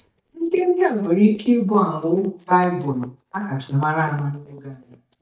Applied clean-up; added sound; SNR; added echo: neural mask model DeepFilterNet 3.